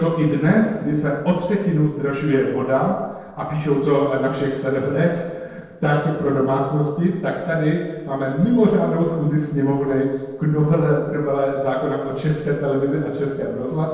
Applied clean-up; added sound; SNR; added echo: neural separator model SepFormer DNS4.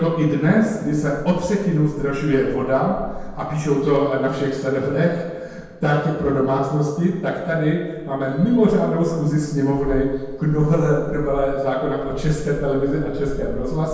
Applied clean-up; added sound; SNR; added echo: none; Keys jangling; 14 dB; reverberation time 1.1 s.